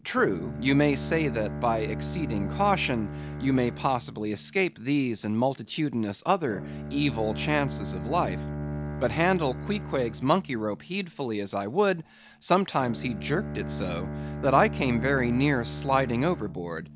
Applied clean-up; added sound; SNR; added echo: none; Bowed string instrument; 9 dB; none.